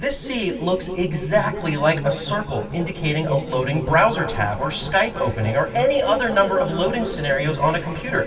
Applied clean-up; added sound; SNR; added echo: none; Train; 18 dB; reverberation time 2.6 s.